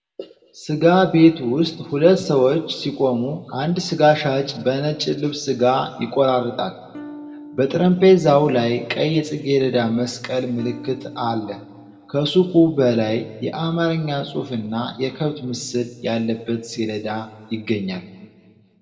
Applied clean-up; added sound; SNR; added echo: none; Electric guitar / Strum; 18 dB; reverberation time 1.1 s.